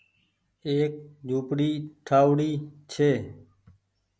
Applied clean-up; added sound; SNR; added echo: none; none; none; none.